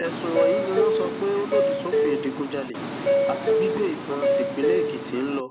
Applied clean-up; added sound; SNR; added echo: none; Subway, metro, underground; -5 dB; none.